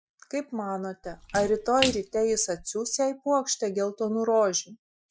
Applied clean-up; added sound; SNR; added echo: classical method Wiener filter.